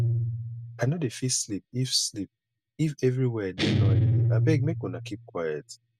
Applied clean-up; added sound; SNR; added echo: none; Guitar; -1 dB; none.